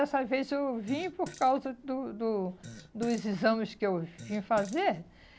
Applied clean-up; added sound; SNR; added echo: none; Fart; 19 dB; none.